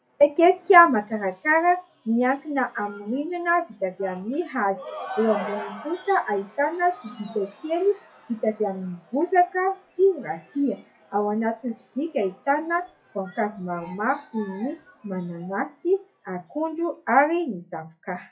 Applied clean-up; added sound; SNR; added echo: classical method WPE with log-MMSE.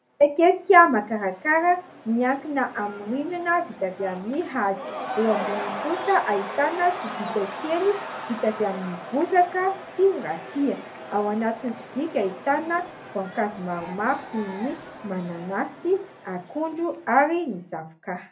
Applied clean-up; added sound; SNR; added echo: none; Crowd / Cheering; 12 dB; reverberation time 0.3 s.